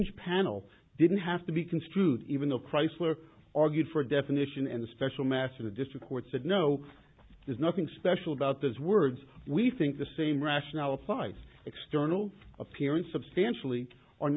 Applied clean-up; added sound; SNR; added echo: none; none; none; none.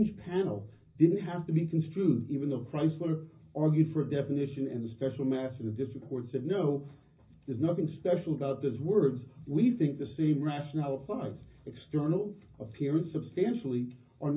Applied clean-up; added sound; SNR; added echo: none; none; none; reverberation time 0.4 s.